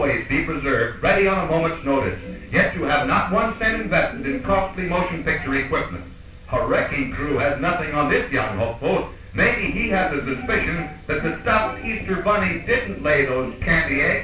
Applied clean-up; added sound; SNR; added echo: none; Guitar; 15 dB; reverberation time 0.3 s.